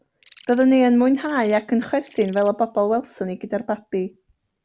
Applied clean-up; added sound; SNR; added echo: none; Insect; 9 dB; none.